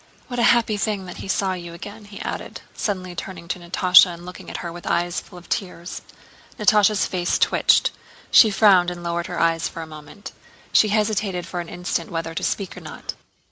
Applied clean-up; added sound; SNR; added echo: none; none; none; none.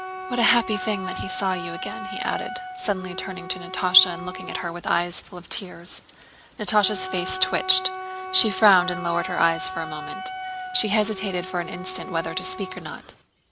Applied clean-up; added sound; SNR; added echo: none; Wind instrument, woodwind instrument; 10 dB; none.